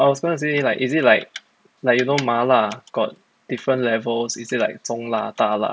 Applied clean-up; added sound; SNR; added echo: none; none; none; none.